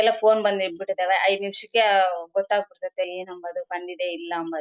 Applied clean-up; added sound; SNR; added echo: neural mask model Resemble Enhance denoiser.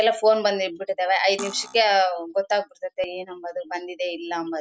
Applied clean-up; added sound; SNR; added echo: none; Cutlery, silverware; 14 dB; none.